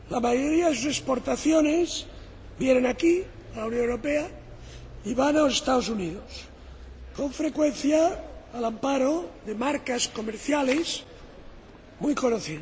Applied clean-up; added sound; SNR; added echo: none; Motor vehicle (road); 20 dB; none.